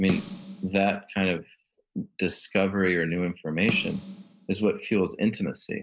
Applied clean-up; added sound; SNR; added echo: none; Snare drum; 11 dB; none.